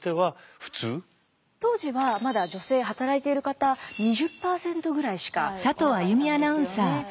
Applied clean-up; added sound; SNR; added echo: none; none; none; none.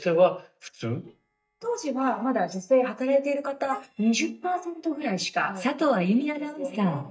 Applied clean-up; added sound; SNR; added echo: neural mask model DeepFilterNet 3.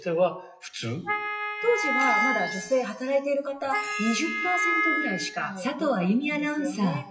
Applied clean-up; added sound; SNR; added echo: classical method WPE with log-MMSE.